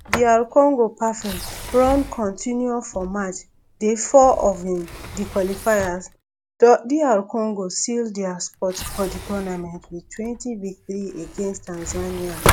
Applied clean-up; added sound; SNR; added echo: none; Sliding door; 10 dB; none.